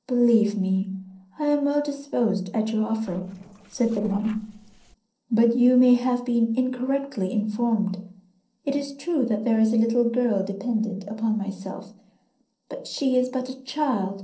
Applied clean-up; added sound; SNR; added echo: neural separator model SepFormer DNS4.